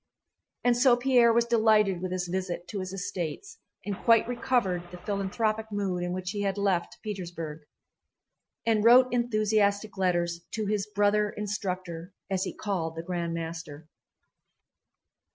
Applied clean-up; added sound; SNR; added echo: none; Engine starting / Car; 19 dB; none.